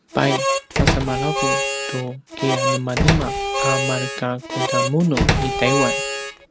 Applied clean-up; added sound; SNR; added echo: none; Slam + Harmonica; -2 dB; none.